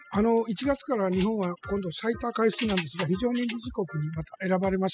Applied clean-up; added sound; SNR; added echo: classical method spectral subtraction.